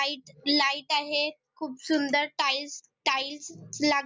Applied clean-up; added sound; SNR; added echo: none; none; none; none.